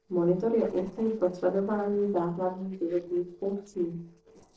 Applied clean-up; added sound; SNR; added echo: neural separator model SepFormer DNS4.